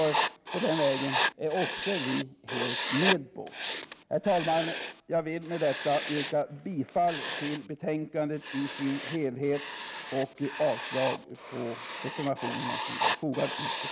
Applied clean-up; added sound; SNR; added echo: none; Writing; 2 dB; none.